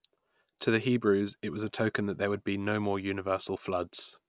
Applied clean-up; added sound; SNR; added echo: none; none; none; none.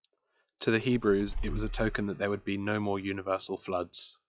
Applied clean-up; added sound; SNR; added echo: classical method log-MMSE.